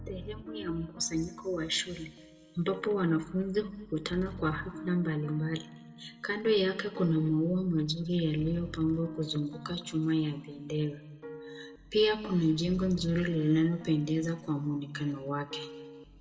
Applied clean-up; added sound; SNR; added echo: none; Piano; 16 dB; reverberation time 1.1 s.